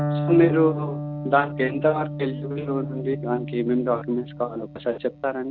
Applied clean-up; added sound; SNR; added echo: none; Electric guitar; 6 dB; none.